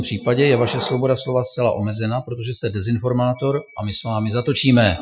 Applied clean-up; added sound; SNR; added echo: classical method Wiener filter.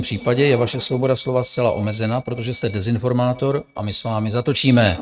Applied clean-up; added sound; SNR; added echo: neural mask model RNNoise.